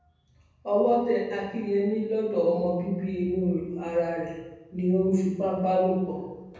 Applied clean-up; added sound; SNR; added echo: none; none; none; reverberation time 1.1 s.